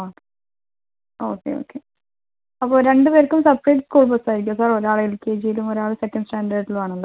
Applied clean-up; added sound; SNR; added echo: none; none; none; none.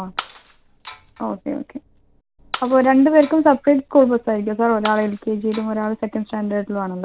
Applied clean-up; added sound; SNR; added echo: none; Shatter; 19 dB; none.